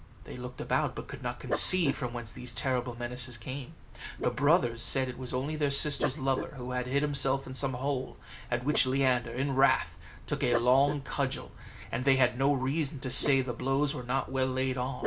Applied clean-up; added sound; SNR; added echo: none; Dog; 11 dB; none.